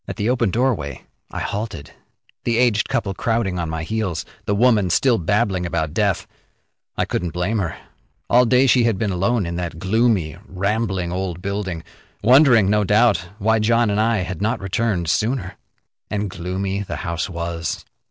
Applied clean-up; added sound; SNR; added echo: none; none; none; none.